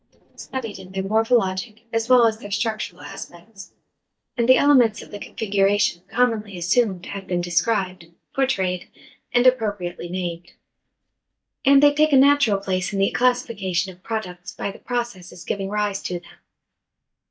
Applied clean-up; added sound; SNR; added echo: neural mask model DeepFilterNet 3.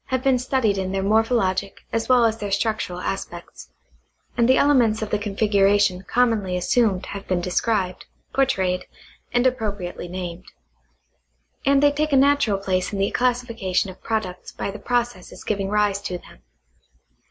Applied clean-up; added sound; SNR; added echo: none; none; none; none.